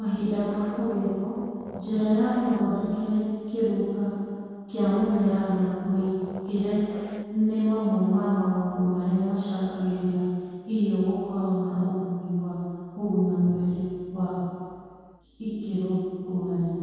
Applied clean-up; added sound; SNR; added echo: neural separator model SepFormer DNS4.